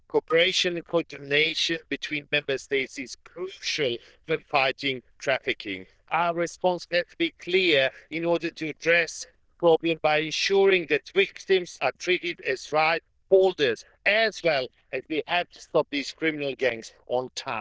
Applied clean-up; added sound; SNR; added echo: neural diffusion model UNIVERSE++.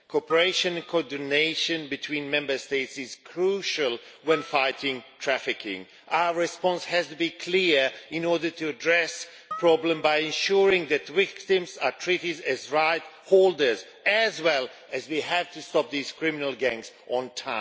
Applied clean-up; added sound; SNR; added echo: none; Harp; 18 dB; none.